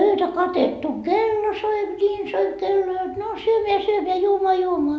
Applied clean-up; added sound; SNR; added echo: none; none; none; none.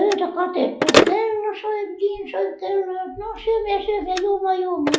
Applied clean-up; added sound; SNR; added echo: classical method log-MMSE.